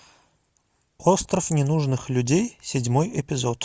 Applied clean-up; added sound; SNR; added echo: none; none; none; none.